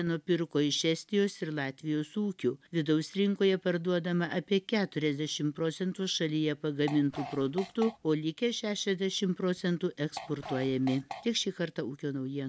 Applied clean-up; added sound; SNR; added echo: none; Fart; 14 dB; none.